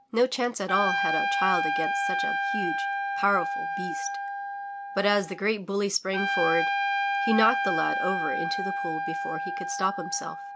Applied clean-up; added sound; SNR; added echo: none; Trumpet; 0 dB; none.